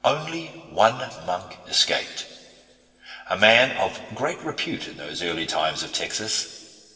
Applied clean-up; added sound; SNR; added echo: none; none; none; reverberation time 1.9 s.